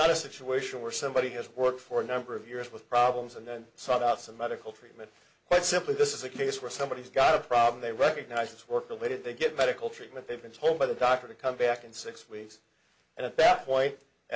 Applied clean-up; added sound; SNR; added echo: none; none; none; none.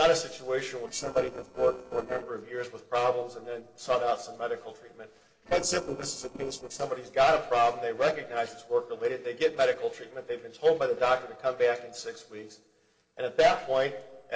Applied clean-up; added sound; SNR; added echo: neural separator model SepFormer DNS4.